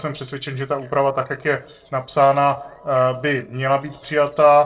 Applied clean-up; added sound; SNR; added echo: neural separator model SepFormer DNS4.